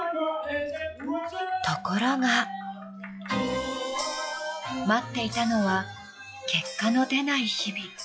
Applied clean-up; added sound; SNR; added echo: classical method log-MMSE.